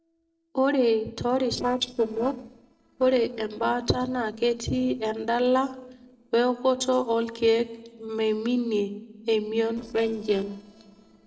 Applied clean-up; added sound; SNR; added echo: neural separator model SepFormer DNS4.